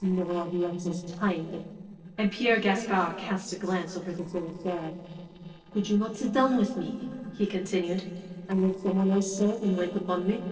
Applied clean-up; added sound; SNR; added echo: neural separator model SepFormer DNS4.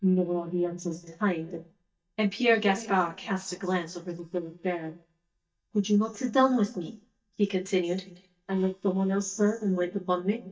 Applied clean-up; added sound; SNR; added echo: neural mask model DeepFilterNet 3.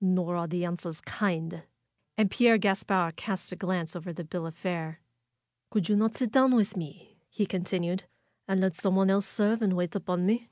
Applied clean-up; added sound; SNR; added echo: none; none; none; none.